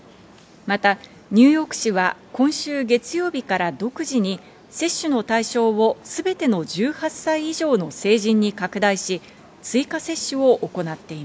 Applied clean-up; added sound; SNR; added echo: none; none; none; none.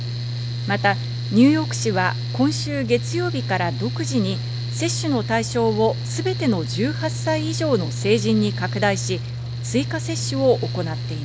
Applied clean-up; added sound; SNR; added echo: none; Mechanical fan; 4 dB; none.